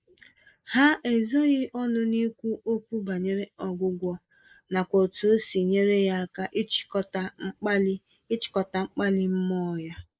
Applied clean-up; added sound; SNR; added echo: neural mask model Resemble Enhance denoiser.